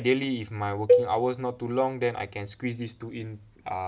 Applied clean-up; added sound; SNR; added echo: none; Cowbell; -2 dB; none.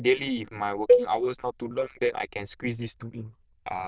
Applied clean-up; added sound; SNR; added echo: neural diffusion model UNIVERSE++.